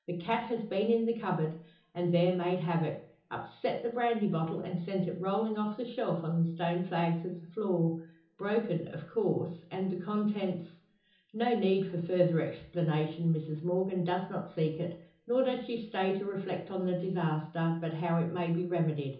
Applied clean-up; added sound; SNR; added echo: none; none; none; reverberation time 0.7 s.